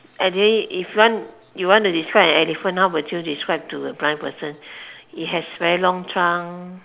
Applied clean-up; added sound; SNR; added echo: none; none; none; none.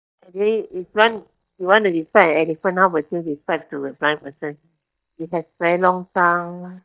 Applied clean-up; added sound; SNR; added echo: neural mask model DeepFilterNet 3.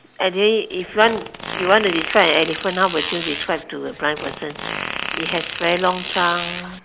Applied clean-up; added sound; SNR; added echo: none; Fart; 8 dB; none.